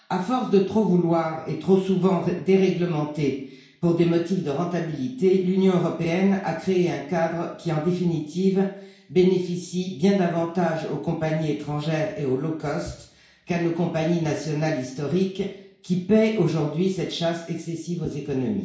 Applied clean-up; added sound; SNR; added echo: none; none; none; reverberation time 0.6 s.